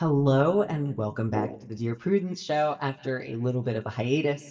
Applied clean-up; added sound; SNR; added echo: neural mask model DeepFilterNet 3.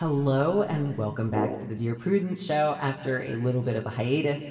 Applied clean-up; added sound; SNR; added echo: none; Brass instrument; 9 dB; reverberation time 2.4 s.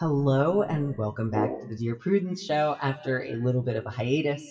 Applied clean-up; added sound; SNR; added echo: classical method WPE with log-MMSE.